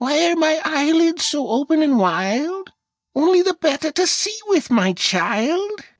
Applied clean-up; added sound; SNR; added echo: neural mask model DeepFilterNet 3.